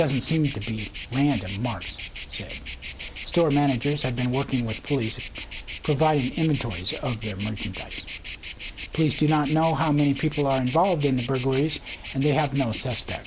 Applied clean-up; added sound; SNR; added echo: none; Insect; -3 dB; none.